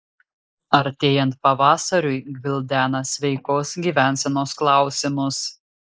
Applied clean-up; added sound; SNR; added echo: neural mask model Resemble Enhance denoiser.